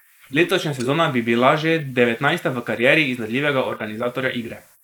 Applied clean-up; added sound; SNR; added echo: neural mask model Resemble Enhance denoiser.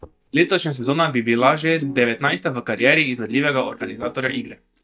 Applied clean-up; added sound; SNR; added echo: neural mask model DeepFilterNet 3.